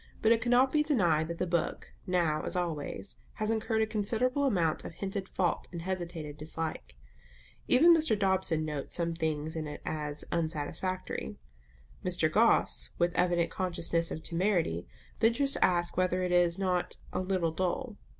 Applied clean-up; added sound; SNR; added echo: none; none; none; none.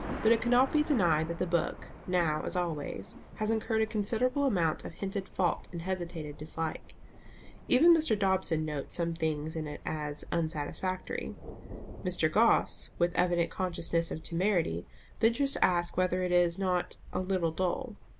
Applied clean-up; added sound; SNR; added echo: none; Thunder; 17 dB; none.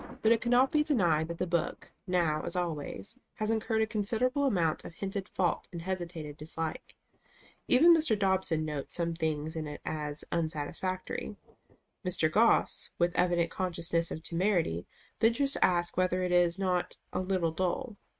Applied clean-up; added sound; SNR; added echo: neural mask model RNNoise.